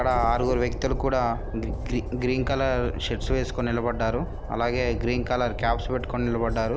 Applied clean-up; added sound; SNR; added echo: none; Train; 4 dB; none.